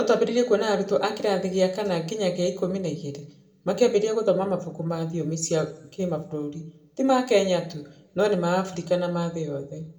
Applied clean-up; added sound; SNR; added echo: none; none; none; reverberation time 0.5 s.